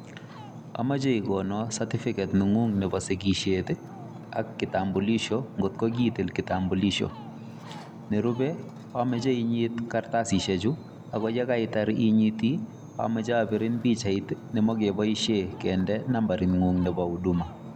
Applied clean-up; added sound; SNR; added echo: none; Ocean; 15 dB; none.